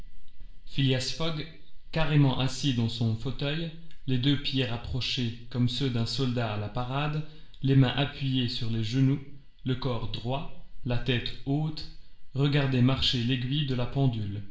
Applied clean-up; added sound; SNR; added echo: none; none; none; reverberation time 0.5 s.